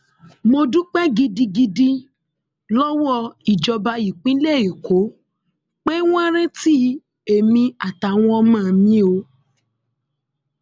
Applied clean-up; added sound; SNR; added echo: none; none; none; none.